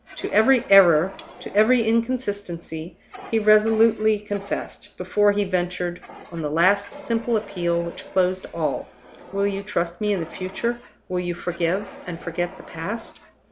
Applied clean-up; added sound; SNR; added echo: none; Cutlery, silverware + Fire; 20 dB; none.